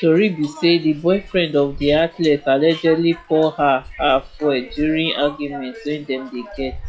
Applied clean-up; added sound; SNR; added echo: classical method log-MMSE.